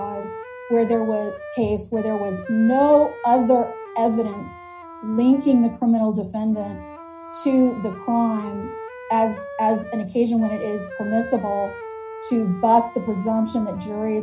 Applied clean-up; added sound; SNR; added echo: none; Wind instrument, woodwind instrument; 14 dB; reverberation time 0.4 s.